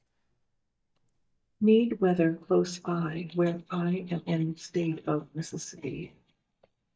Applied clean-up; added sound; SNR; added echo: neural mask model DeepFilterNet 3.